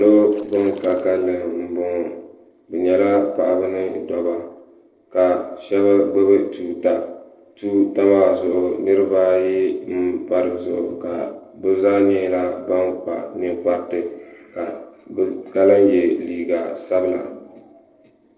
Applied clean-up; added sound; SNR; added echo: neural separator model SepFormer DNS4.